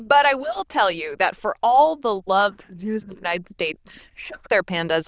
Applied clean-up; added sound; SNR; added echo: neural diffusion model UNIVERSE++.